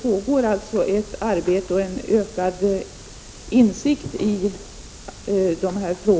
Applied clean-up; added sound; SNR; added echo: none; none; none; none.